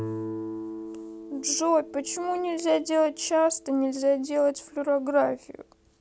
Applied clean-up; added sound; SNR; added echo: none; Guitar; 13 dB; none.